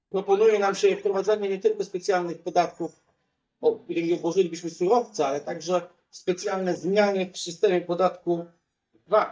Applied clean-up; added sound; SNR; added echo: neural mask model DeepFilterNet 3.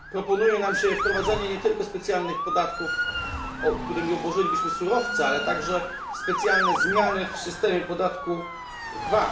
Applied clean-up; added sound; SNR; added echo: none; Motor vehicle (road) / Siren; 3 dB; reverberation time 0.5 s.